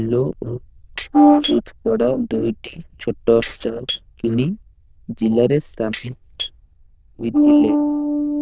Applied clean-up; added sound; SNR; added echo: neural diffusion model UNIVERSE++.